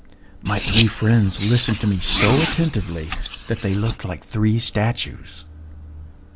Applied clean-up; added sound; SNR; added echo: none; Car; 5 dB; none.